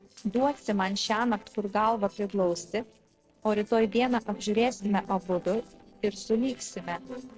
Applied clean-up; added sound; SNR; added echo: neural separator model SepFormer DNS4.